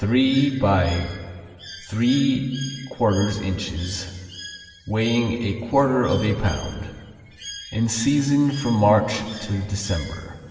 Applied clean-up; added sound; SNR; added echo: none; Bird; 18 dB; reverberation time 1.9 s.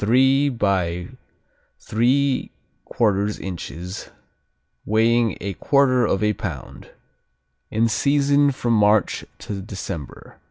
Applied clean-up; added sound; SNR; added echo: none; none; none; none.